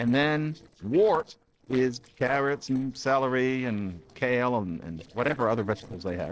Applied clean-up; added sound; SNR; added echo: neural separator model SepFormer DNS4.